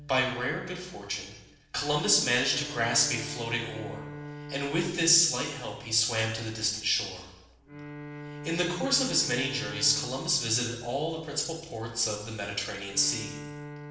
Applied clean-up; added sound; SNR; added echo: none; Bowed string instrument; 14 dB; reverberation time 0.9 s.